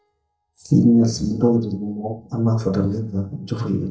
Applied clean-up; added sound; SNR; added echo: neural mask model DeepFilterNet 3.